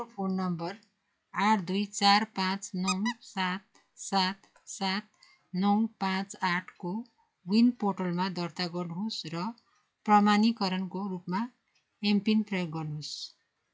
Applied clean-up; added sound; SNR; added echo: classical method log-MMSE.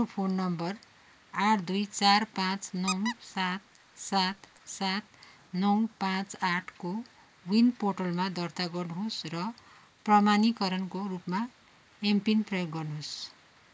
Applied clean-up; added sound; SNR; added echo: neural mask model Resemble Enhance denoiser.